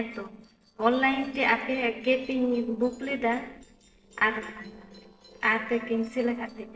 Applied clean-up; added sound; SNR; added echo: neural separator model SepFormer DNS4.